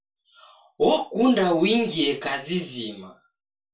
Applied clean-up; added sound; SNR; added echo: none; none; none; reverberation time 0.2 s.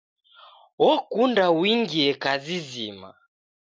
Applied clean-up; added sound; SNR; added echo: none; none; none; none.